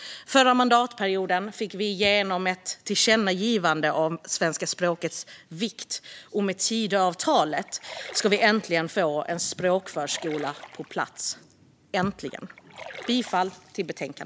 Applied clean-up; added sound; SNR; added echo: none; Splash, splatter; 19 dB; none.